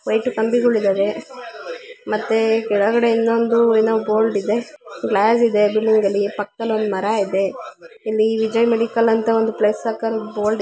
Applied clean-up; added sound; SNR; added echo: none; none; none; none.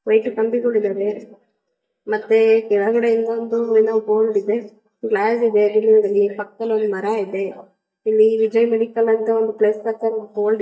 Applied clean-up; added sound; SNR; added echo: neural mask model DeepFilterNet 3.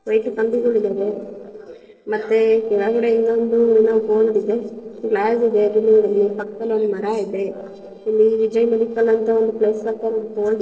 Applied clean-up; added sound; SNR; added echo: neural separator model SepFormer DNS4.